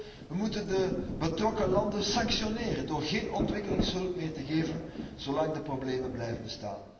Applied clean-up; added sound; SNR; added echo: none; Rain; 6 dB; reverberation time 1.6 s.